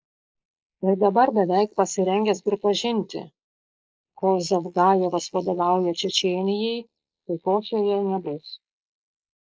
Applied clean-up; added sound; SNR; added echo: neural mask model Resemble Enhance denoiser.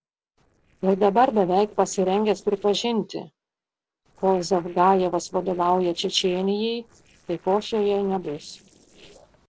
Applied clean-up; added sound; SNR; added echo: neural separator model SepFormer DNS4.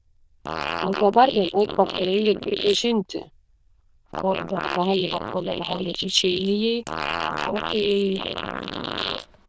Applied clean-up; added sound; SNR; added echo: neural diffusion model UNIVERSE++.